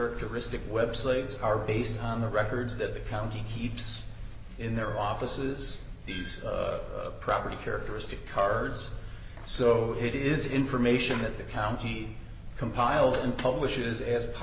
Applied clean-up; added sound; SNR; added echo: none; none; none; none.